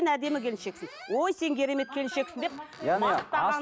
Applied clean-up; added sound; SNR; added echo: none; Squeak; 18 dB; none.